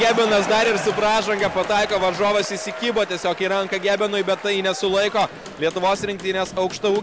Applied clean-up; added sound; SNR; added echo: none; Hammer / Wood; 19 dB; none.